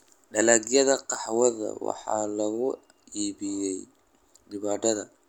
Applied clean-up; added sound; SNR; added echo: none; none; none; none.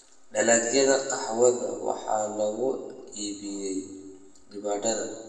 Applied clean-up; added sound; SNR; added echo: none; none; none; reverberation time 1.2 s.